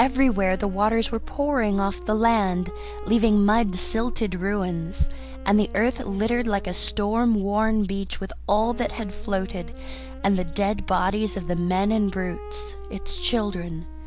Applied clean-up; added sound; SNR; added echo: none; Wind instrument, woodwind instrument; 19 dB; none.